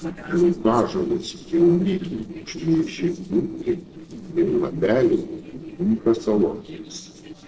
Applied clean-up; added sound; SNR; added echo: neural separator model SepFormer DNS4.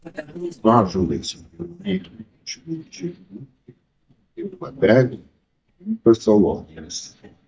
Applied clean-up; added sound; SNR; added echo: neural mask model DeepFilterNet 3.